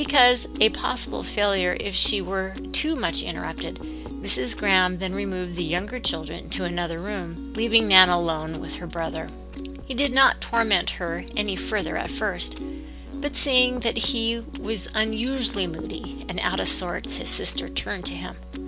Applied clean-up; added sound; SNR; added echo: none; Piano; 11 dB; none.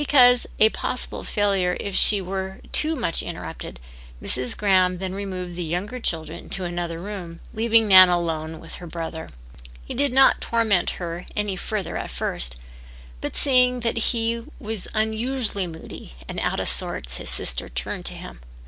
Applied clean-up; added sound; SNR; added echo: none; none; none; none.